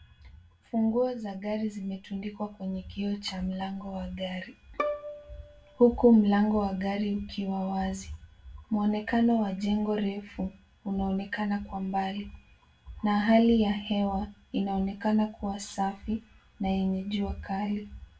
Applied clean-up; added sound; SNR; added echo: none; Bowed string instrument; 12 dB; reverberation time 0.1 s.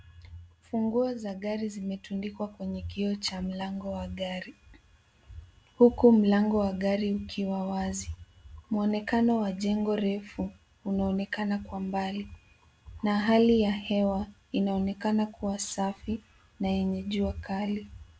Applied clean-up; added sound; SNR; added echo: none; none; none; none.